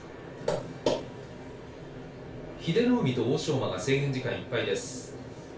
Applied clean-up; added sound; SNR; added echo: none; none; none; reverberation time 0.3 s.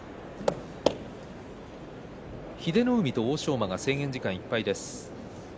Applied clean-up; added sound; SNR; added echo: none; none; none; none.